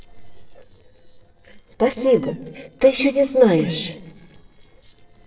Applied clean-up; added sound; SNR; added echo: neural separator model SepFormer DNS4.